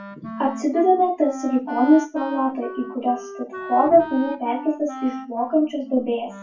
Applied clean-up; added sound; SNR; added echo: none; Wind instrument, woodwind instrument; 13 dB; reverberation time 0.3 s.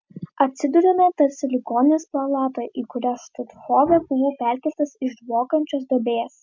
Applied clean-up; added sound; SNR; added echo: none; none; none; none.